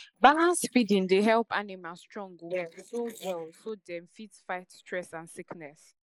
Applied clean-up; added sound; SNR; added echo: neural mask model Resemble Enhance denoiser.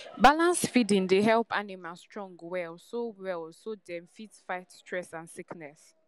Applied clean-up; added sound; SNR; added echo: none; none; none; none.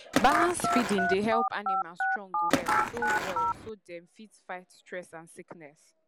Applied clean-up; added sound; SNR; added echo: none; Skateboard + Telephone; -4 dB; none.